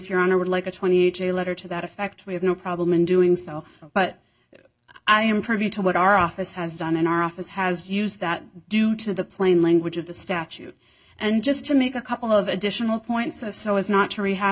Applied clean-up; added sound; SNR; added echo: none; none; none; none.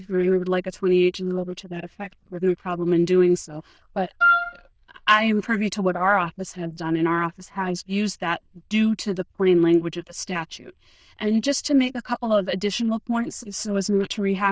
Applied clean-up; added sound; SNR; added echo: neural diffusion model UNIVERSE++.